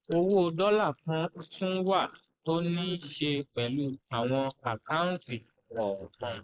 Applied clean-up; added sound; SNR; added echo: neural mask model Resemble Enhance denoiser.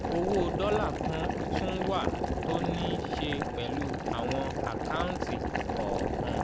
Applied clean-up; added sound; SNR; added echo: none; Boiling; -3 dB; none.